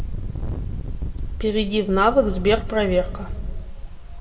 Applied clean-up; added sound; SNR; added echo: none; Engine; 4 dB; reverberation time 1.2 s.